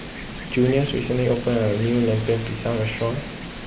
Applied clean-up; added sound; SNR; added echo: none; Wind; 14 dB; none.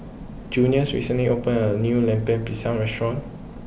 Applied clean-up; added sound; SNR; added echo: none; none; none; none.